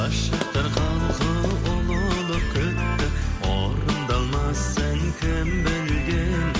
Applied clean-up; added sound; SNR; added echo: none; Run; 11 dB; none.